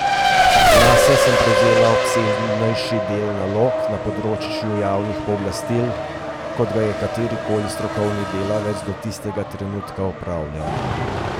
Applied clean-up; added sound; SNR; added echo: none; Race car, auto racing; -3 dB; none.